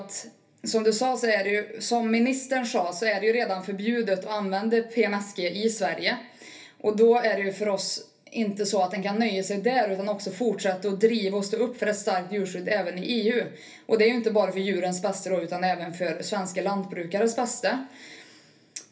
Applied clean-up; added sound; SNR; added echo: none; none; none; reverberation time 0.3 s.